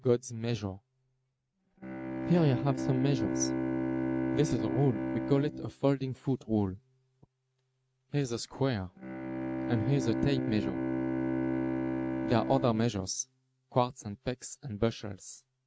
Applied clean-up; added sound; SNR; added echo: neural mask model RNNoise.